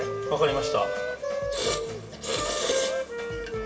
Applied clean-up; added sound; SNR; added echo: none; Wind instrument, woodwind instrument; 3 dB; reverberation time 1.2 s.